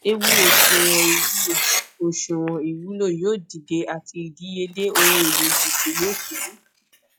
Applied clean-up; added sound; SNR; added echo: classical method log-MMSE.